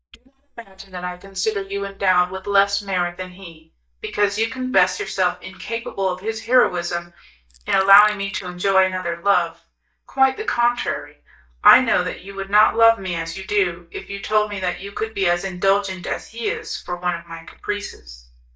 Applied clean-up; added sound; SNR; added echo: neural mask model DeepFilterNet 3.